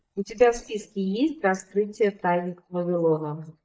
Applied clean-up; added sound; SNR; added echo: neural mask model DeepFilterNet 3.